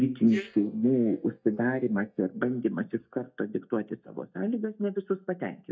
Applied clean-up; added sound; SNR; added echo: neural mask model DeepFilterNet 3.